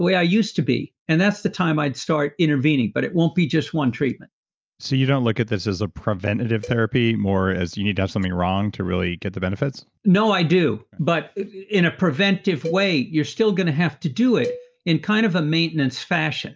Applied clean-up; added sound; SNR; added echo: neural mask model DeepFilterNet 3.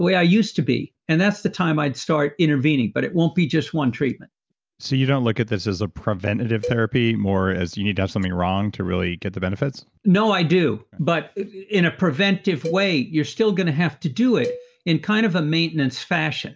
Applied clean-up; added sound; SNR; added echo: none; Cowbell; 15 dB; none.